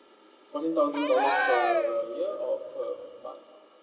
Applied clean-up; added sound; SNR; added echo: none; Cheering; 0 dB; reverberation time 2.0 s.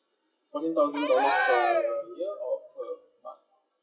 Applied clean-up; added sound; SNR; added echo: classical method WPE with log-MMSE.